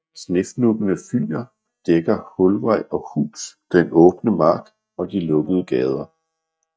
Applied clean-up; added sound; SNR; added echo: neural mask model DeepFilterNet 3.